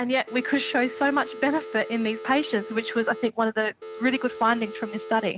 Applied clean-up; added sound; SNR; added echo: none; Telephone; 12 dB; none.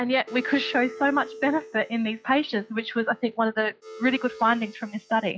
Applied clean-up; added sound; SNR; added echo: classical method log-MMSE.